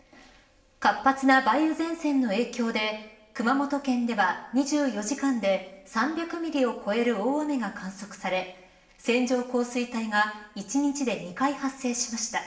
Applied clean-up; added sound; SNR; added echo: none; none; none; reverberation time 0.8 s.